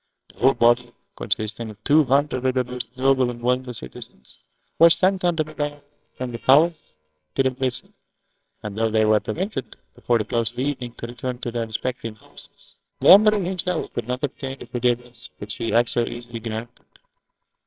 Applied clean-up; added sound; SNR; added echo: neural separator model SepFormer WHAMR!.